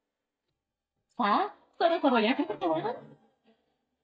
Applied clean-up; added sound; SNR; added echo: neural mask model DeepFilterNet 3.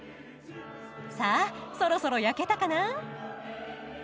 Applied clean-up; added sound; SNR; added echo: none; none; none; none.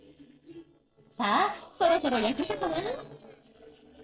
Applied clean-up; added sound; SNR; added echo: neural separator model SepFormer DNS4.